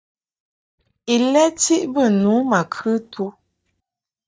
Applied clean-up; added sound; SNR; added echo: neural mask model DeepFilterNet 3.